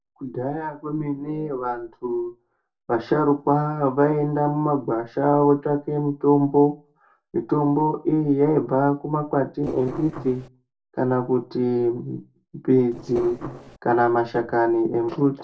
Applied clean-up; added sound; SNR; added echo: neural separator model SepFormer DNS4.